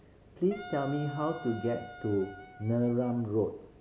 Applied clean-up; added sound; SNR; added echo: none; Wind instrument, woodwind instrument; 15 dB; none.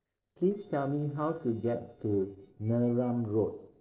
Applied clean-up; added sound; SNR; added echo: neural separator model SepFormer DNS4.